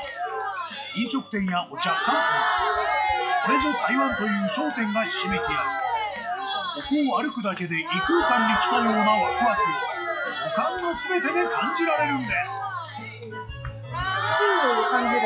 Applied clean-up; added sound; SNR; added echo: classical method log-MMSE.